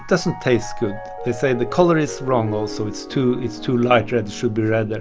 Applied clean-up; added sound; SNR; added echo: none; Piano; 13 dB; none.